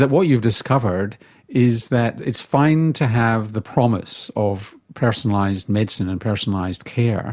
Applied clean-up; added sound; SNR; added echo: none; none; none; none.